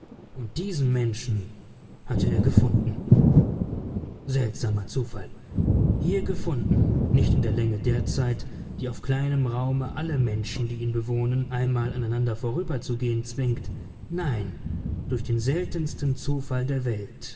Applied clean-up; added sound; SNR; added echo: none; Thunder; 0 dB; reverberation time 2.4 s.